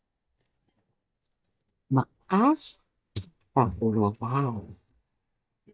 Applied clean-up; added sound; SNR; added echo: neural mask model DeepFilterNet 3.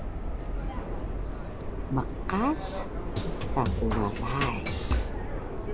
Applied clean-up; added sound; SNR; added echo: none; Drum kit + Subway, metro, underground; -3 dB; none.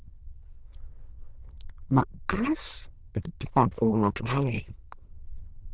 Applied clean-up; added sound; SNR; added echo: neural diffusion model UNIVERSE++.